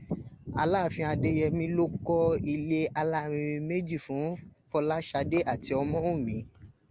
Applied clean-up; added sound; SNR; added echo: none; none; none; none.